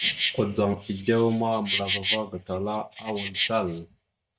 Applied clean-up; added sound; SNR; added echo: neural mask model DeepFilterNet 3.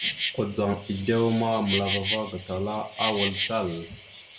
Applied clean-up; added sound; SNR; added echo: none; Insect; 6 dB; reverberation time 0.7 s.